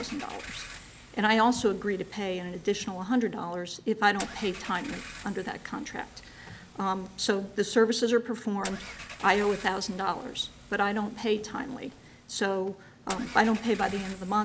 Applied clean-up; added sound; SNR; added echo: none; Engine / Car; 17 dB; none.